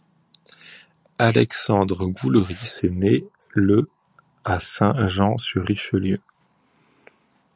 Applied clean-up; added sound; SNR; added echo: none; none; none; none.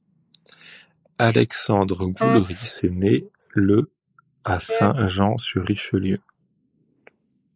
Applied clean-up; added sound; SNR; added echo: neural mask model Resemble Enhance denoiser.